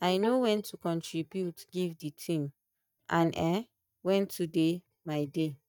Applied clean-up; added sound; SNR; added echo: neural mask model DeepFilterNet 3.